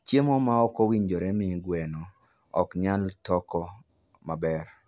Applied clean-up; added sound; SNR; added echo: none; none; none; none.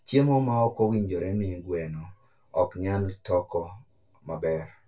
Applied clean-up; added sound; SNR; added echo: none; none; none; reverberation time 0.2 s.